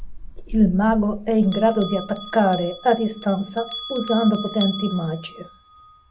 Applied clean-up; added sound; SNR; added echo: none; Bell; 12 dB; none.